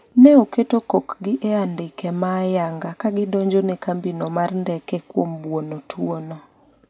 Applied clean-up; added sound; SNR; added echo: none; none; none; none.